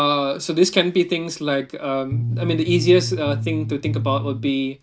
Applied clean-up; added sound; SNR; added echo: none; Bass guitar; 4 dB; none.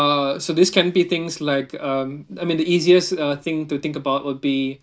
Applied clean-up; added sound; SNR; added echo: none; none; none; none.